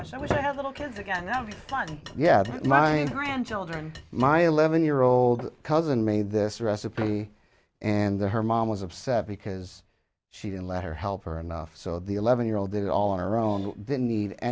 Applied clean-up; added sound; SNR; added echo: none; none; none; none.